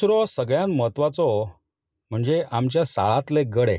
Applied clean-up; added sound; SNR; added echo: none; none; none; none.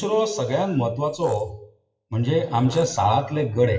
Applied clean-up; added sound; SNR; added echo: classical method WPE with log-MMSE.